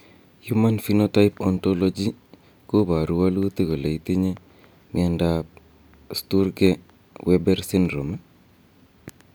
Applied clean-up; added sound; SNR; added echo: none; none; none; none.